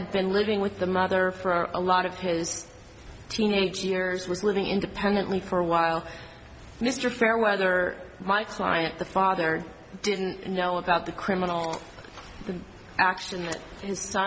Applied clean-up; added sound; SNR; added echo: none; none; none; none.